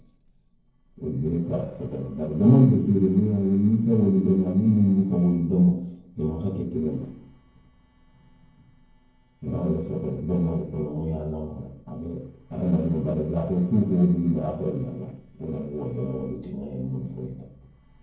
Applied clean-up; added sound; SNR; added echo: neural separator model SepFormer DNS4.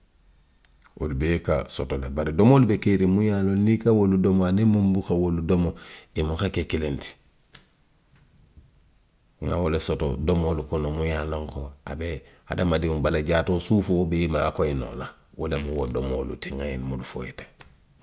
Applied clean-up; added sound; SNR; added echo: none; none; none; none.